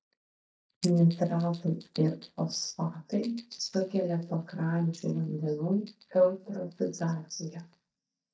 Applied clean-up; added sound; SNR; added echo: neural mask model DeepFilterNet 3.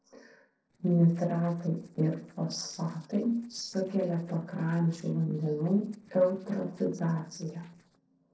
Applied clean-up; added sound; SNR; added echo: neural separator model SepFormer DNS4.